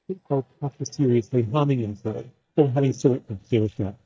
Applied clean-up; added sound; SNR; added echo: neural mask model DeepFilterNet 3.